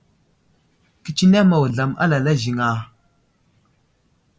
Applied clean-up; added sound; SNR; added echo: none; none; none; none.